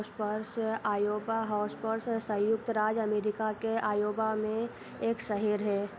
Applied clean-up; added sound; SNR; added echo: none; none; none; none.